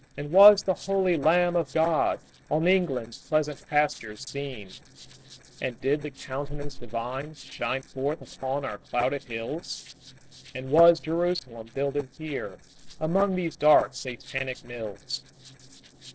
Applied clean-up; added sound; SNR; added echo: neural separator model SepFormer DNS4.